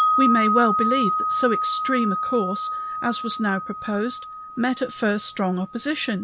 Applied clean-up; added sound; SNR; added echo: none; Wind chime; 1 dB; none.